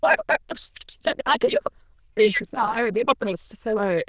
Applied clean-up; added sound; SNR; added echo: neural diffusion model UNIVERSE++.